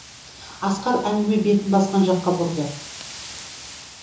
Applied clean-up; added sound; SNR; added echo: none; Wind; 16 dB; reverberation time 0.6 s.